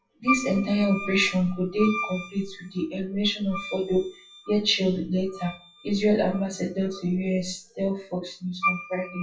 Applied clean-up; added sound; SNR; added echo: classical method WPE with log-MMSE.